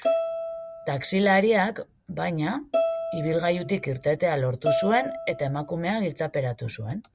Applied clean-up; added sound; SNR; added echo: none; Bowed string instrument; 4 dB; none.